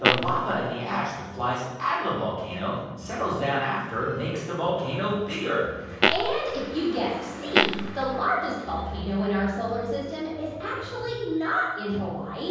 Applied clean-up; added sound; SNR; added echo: none; Fart; -2 dB; reverberation time 1.3 s.